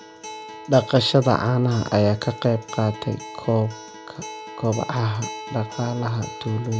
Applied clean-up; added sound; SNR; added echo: none; Acoustic guitar; 14 dB; none.